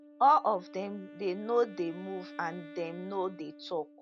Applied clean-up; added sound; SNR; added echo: none; Wind instrument, woodwind instrument; 17 dB; none.